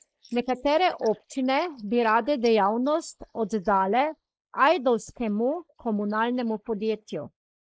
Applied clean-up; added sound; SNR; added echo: neural mask model Resemble Enhance denoiser.